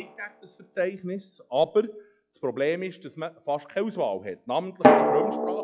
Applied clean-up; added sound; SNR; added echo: classical method log-MMSE.